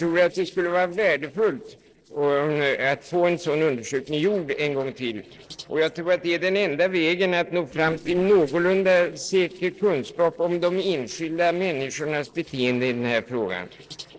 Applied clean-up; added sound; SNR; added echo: neural separator model SepFormer DNS4.